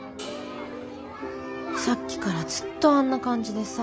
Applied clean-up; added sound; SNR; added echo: none; Crash cymbal; 19 dB; none.